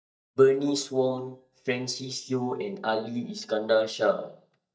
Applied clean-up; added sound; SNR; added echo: neural mask model DeepFilterNet 3.